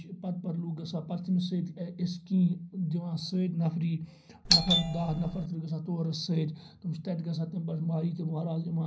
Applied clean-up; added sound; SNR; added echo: none; Doorbell; -3 dB; reverberation time 0.5 s.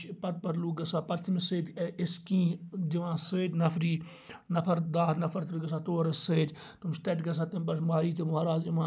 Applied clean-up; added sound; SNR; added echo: none; none; none; none.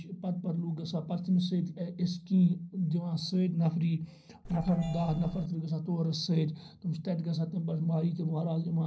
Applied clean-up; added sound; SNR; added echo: neural separator model SepFormer DNS4.